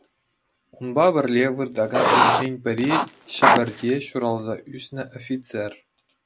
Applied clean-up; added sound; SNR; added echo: none; Writing; -5 dB; none.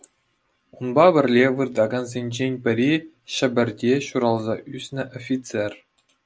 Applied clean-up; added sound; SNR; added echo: none; none; none; none.